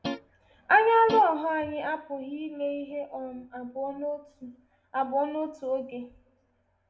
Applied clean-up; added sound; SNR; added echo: none; Guitar; 8 dB; reverberation time 0.5 s.